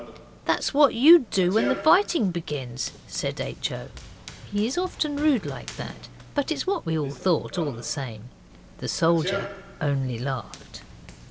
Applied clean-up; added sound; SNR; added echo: none; Run; 14 dB; none.